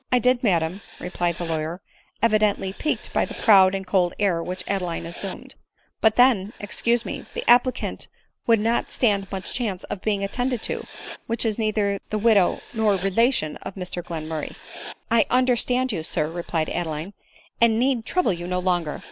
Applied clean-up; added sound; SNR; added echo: none; Writing; 20 dB; none.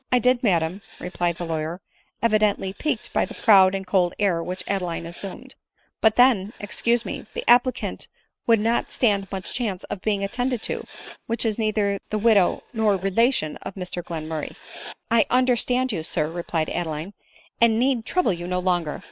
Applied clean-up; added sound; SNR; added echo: neural mask model RNNoise.